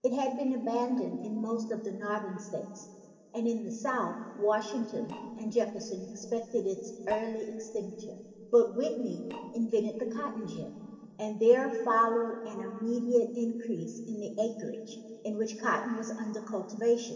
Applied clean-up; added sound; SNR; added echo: neural separator model SepFormer DNS4.